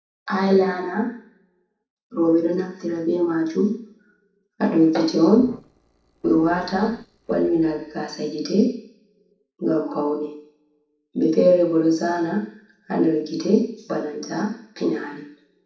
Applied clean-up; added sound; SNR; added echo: neural separator model SepFormer DNS4.